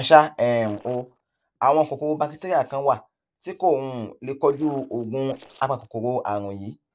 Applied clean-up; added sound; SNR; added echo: neural separator model SepFormer DNS4.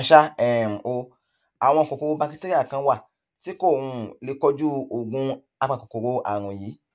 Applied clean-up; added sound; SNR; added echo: none; none; none; none.